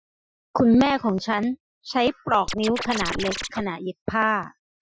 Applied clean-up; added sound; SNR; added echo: classical method Wiener filter.